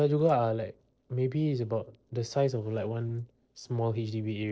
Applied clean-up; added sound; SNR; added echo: neural separator model SepFormer DNS4.